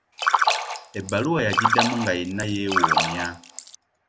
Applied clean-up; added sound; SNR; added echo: none; Splash, splatter; -3 dB; none.